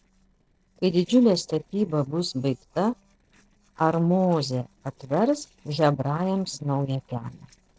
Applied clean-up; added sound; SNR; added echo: neural separator model SepFormer DNS4.